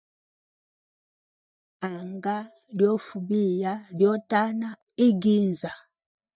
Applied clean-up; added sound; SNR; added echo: neural mask model DeepFilterNet 3.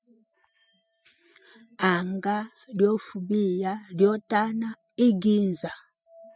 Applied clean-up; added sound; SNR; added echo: classical method spectral subtraction.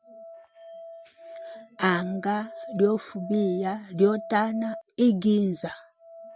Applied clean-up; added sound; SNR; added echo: none; Musical instrument; 16 dB; none.